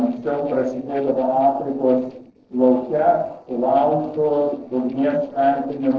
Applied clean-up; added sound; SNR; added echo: neural separator model SepFormer DNS4.